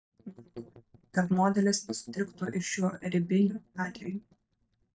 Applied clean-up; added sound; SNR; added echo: neural mask model DeepFilterNet 3.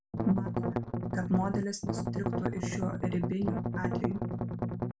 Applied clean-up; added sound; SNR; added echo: none; Strum; -2 dB; reverberation time 0.3 s.